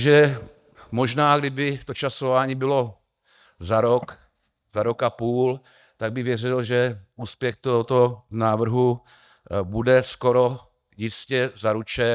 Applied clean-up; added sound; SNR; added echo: neural mask model DeepFilterNet 3.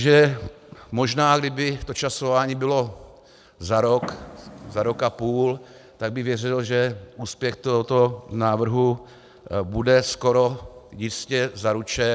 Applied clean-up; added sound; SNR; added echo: none; Fireworks; 15 dB; none.